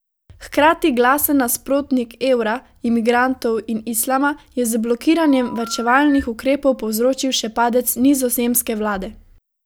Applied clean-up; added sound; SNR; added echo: none; Telephone; 15 dB; none.